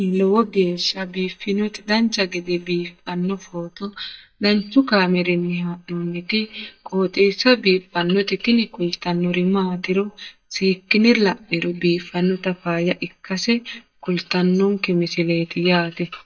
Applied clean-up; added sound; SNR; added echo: neural mask model DeepFilterNet 3.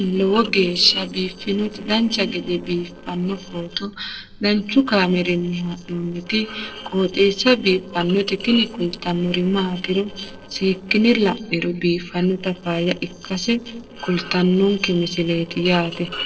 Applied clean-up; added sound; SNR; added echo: neural separator model SepFormer DNS4.